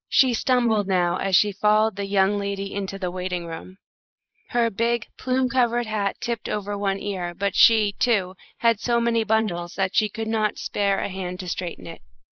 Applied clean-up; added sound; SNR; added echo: neural mask model Resemble Enhance denoiser.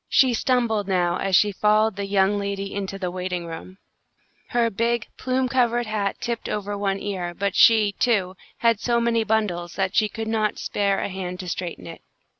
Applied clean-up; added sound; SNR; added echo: none; none; none; none.